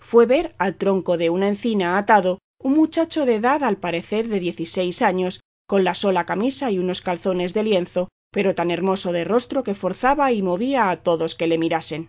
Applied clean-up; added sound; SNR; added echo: none; none; none; none.